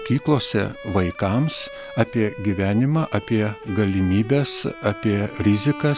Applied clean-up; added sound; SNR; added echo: none; Bowed string instrument; 15 dB; none.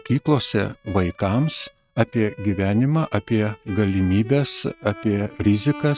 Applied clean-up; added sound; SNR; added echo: neural mask model RNNoise.